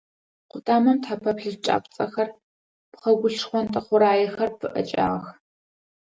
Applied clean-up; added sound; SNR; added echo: none; none; none; none.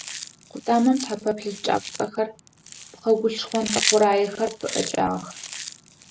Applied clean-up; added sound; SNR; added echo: none; Chewing, mastication; 9 dB; none.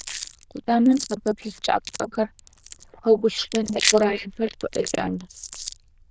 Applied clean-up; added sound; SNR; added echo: neural diffusion model UNIVERSE++.